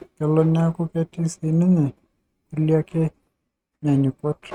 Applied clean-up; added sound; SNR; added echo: neural mask model RNNoise.